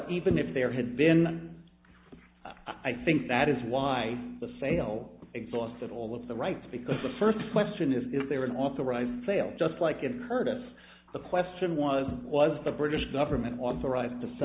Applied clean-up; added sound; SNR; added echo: none; none; none; none.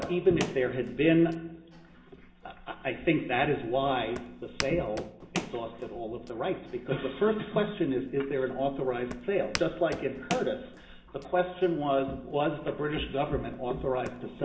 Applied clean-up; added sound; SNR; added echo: none; Walk, footsteps; 14 dB; reverberation time 1.4 s.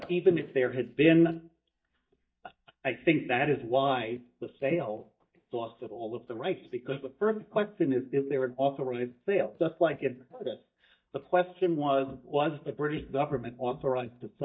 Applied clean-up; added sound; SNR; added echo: neural mask model DeepFilterNet 3.